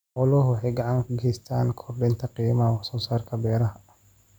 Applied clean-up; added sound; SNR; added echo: none; none; none; none.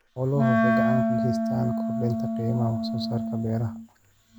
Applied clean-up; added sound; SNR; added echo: none; Wind instrument, woodwind instrument; -3 dB; none.